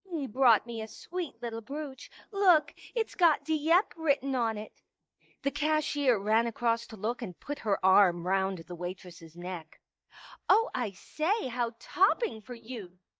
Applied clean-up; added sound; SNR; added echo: neural mask model DeepFilterNet 3.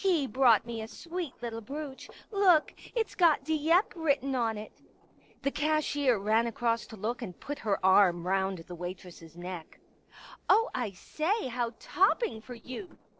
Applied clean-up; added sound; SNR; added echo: neural separator model SepFormer DNS4.